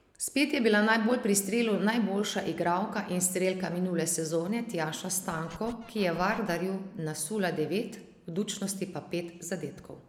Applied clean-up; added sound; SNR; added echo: none; Scratching (performance technique); 19 dB; none.